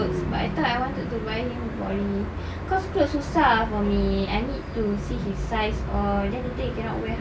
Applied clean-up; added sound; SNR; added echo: none; Whoosh, swoosh, swish; 18 dB; none.